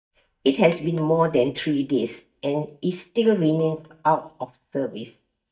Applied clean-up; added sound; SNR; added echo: neural mask model DeepFilterNet 3.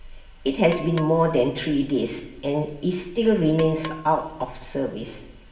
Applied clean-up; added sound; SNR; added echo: none; Percussion; 18 dB; reverberation time 0.8 s.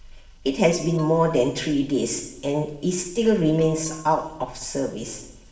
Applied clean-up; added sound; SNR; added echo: neural separator model SepFormer DNS4.